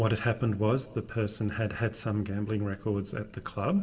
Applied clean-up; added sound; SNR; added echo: none; none; none; reverberation time 1.3 s.